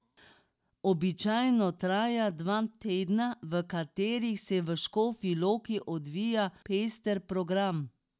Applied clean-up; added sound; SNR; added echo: none; none; none; none.